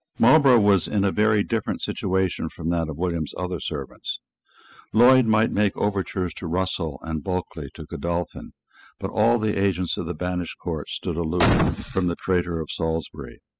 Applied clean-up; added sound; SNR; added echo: classical method spectral subtraction.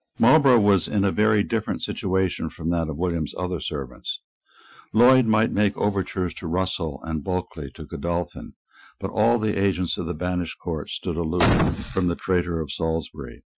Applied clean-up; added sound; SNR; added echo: classical method Wiener filter.